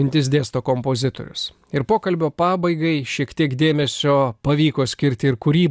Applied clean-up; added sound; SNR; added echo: none; none; none; none.